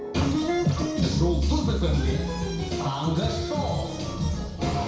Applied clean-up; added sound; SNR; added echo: none; none; none; reverberation time 0.6 s.